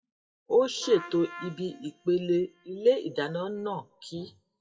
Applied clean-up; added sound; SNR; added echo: classical method WPE with log-MMSE.